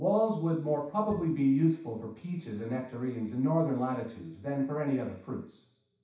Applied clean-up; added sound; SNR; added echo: none; Bowed string instrument; 19 dB; reverberation time 0.7 s.